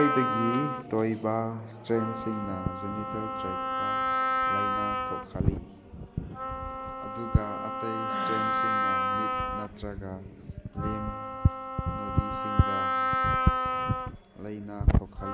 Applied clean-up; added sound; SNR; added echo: none; Wind instrument, woodwind instrument; 0 dB; none.